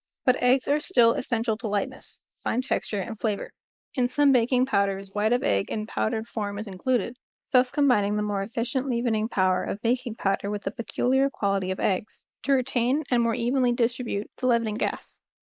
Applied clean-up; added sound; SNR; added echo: neural mask model Resemble Enhance denoiser.